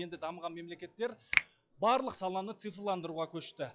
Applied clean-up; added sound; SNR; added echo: classical method log-MMSE.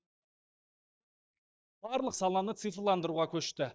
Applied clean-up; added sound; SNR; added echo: neural mask model DeepFilterNet 3.